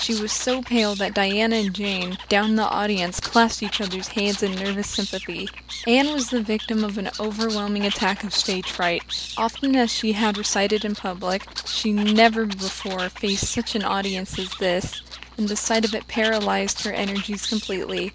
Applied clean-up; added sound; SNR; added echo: none; Animal; 11 dB; none.